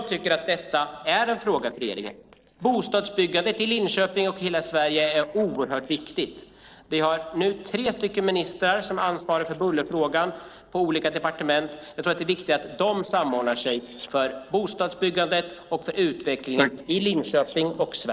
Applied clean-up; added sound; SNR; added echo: neural separator model SepFormer DNS4.